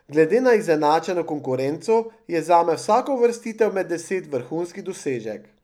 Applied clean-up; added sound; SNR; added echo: none; none; none; none.